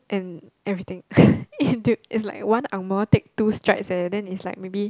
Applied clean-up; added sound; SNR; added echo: none; none; none; none.